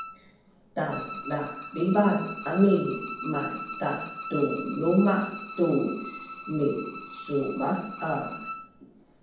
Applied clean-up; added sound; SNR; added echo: none; Bowed string instrument; 11 dB; reverberation time 1.2 s.